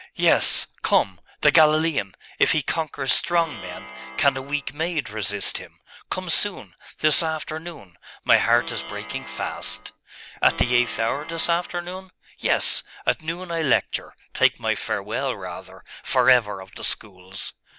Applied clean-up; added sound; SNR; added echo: none; Plucked string instrument; 14 dB; none.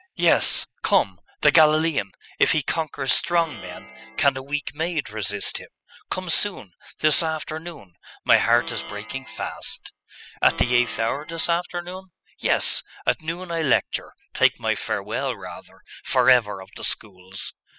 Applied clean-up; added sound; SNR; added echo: classical method spectral subtraction.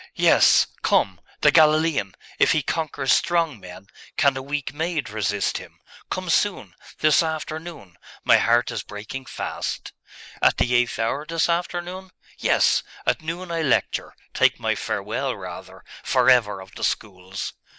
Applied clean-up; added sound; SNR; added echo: neural mask model Resemble Enhance denoiser.